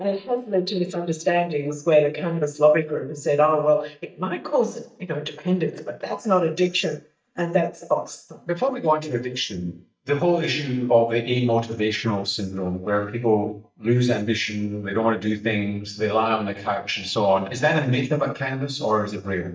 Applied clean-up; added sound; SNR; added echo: neural mask model DeepFilterNet 3.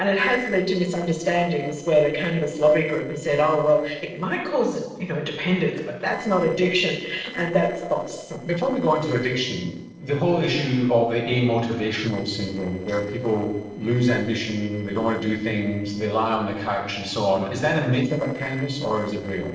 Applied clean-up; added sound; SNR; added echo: neural separator model SepFormer DNS4.